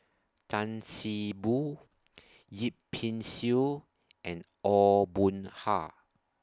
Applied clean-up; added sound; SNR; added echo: none; none; none; none.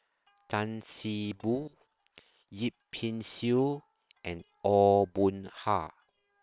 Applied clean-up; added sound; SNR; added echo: neural separator model SepFormer WHAM!.